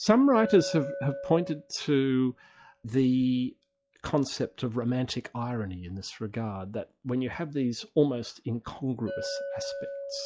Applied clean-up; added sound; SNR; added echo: classical method log-MMSE.